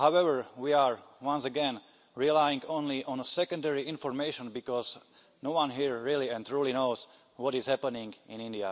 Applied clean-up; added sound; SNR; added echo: none; none; none; none.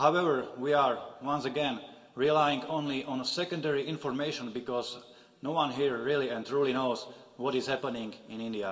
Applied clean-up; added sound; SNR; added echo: none; none; none; reverberation time 1.4 s.